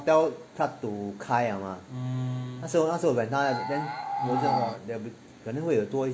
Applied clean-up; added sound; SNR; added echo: none; Animal; 2 dB; none.